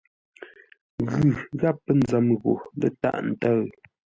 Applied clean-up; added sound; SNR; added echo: none; none; none; none.